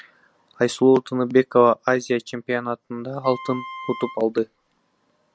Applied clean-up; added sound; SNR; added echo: none; Wind instrument, woodwind instrument; 16 dB; none.